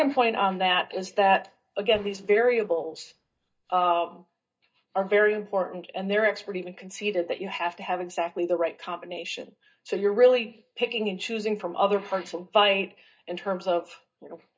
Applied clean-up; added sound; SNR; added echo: neural mask model DeepFilterNet 3.